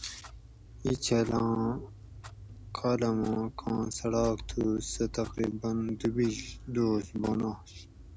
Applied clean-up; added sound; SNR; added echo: none; Clock; 15 dB; none.